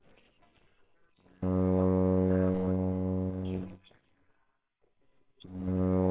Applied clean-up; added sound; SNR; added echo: neural separator model SepFormer WHAMR!.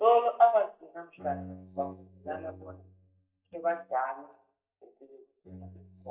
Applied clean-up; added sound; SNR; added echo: neural mask model DeepFilterNet 3.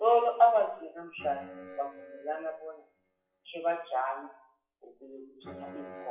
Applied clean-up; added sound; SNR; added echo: classical method WPE with log-MMSE.